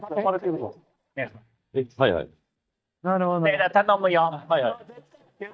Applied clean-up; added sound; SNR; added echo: neural mask model DeepFilterNet 3.